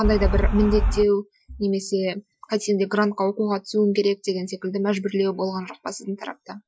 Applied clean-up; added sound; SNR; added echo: classical method Wiener filter.